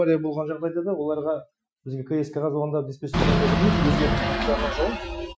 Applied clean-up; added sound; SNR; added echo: classical method Wiener filter.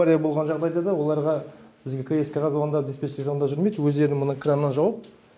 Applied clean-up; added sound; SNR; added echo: none; none; none; none.